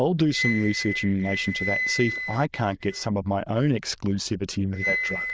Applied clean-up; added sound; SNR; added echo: neural diffusion model UNIVERSE++.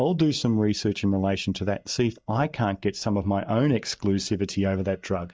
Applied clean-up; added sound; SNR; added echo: neural mask model DeepFilterNet 3.